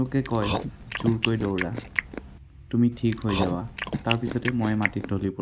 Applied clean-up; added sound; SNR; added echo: none; Chewing, mastication; 5 dB; none.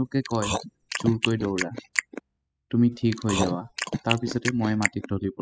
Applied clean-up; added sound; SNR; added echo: classical method spectral subtraction.